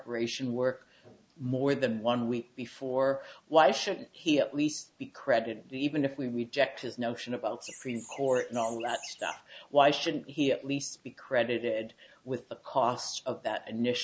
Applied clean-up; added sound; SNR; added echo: none; Chirp, tweet; 17 dB; none.